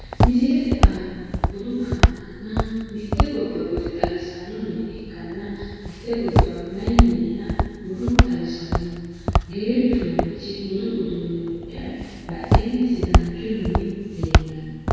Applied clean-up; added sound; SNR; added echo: none; Walk, footsteps; -3 dB; reverberation time 1.9 s.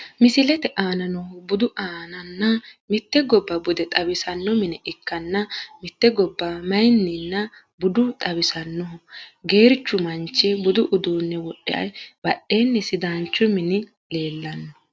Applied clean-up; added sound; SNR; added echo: none; none; none; none.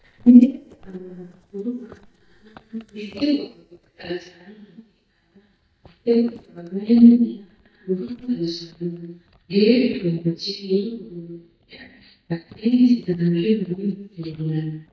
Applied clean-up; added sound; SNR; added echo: neural mask model DeepFilterNet 3.